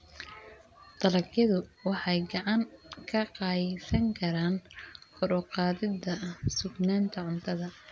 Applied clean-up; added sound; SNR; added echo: none; none; none; none.